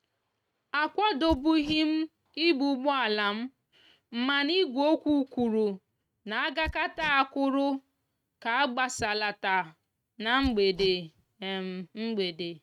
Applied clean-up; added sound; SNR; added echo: neural mask model RNNoise.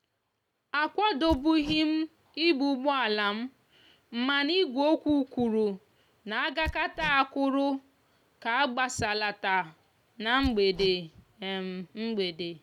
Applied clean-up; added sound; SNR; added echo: none; Hammer; 14 dB; none.